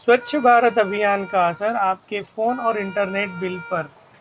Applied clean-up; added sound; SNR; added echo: none; Wind instrument, woodwind instrument; 18 dB; none.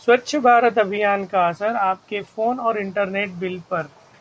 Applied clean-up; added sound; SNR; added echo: none; none; none; none.